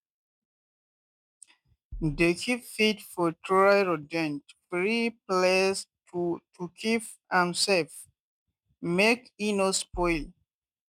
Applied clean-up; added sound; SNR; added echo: neural mask model RNNoise.